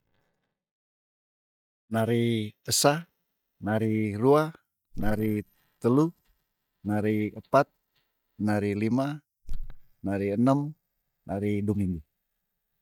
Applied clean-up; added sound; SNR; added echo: neural mask model DeepFilterNet 3.